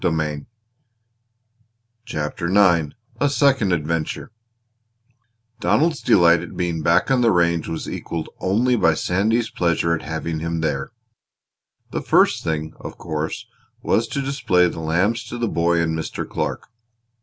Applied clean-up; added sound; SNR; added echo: none; none; none; none.